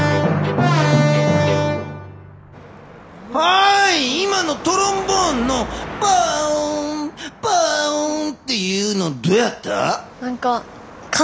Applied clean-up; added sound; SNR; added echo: none; Car passing by / Traffic noise, roadway noise / Engine; 16 dB; none.